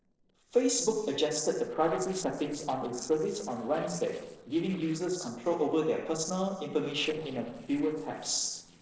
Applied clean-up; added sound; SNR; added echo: neural separator model SepFormer DNS4.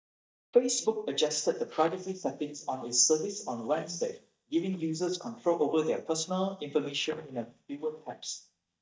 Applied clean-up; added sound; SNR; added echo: neural mask model DeepFilterNet 3.